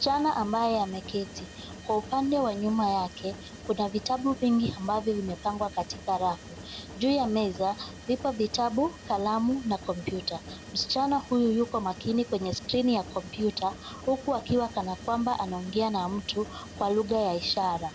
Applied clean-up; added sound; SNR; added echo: none; Mechanisms; 15 dB; none.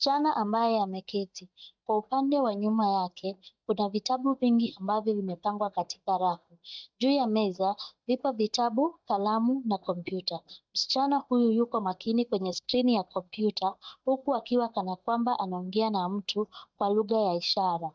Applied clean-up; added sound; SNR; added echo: neural mask model DeepFilterNet 3.